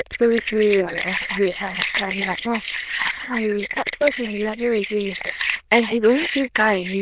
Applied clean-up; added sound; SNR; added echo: neural diffusion model UNIVERSE++.